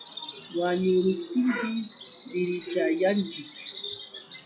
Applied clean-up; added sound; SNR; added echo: classical method WPE with log-MMSE.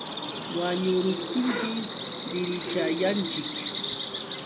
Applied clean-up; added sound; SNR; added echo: none; Bird vocalization, bird call, bird song; -3 dB; reverberation time 1.8 s.